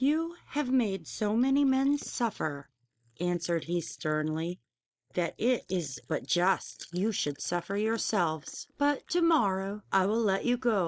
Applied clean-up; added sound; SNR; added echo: neural mask model Resemble Enhance denoiser.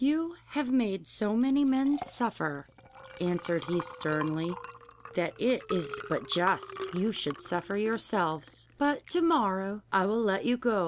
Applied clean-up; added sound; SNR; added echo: none; Liquid; 15 dB; none.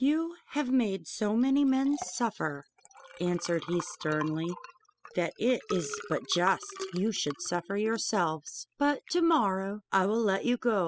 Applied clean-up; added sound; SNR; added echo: classical method spectral subtraction.